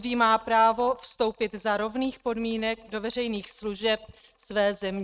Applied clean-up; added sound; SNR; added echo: neural mask model RNNoise.